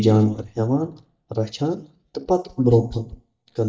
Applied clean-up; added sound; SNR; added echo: neural mask model DeepFilterNet 3.